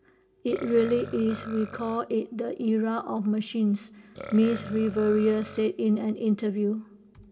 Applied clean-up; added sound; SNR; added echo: none; Burping, eructation; 17 dB; reverberation time 0.3 s.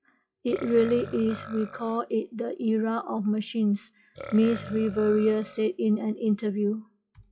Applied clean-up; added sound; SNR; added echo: classical method WPE with log-MMSE.